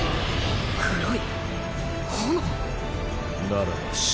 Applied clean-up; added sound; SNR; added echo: none; none; none; none.